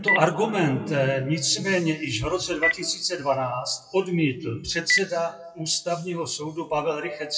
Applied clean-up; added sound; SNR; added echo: classical method WPE with log-MMSE.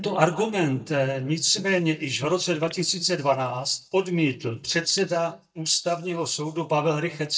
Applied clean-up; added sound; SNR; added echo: neural mask model DeepFilterNet 3.